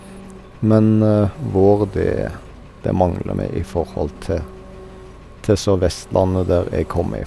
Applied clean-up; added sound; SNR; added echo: none; Engine; 19 dB; none.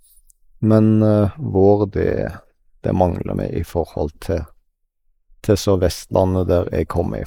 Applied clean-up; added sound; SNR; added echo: neural mask model Resemble Enhance denoiser.